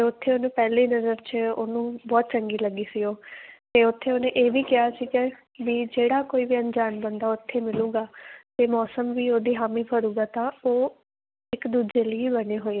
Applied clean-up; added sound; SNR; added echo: none; none; none; none.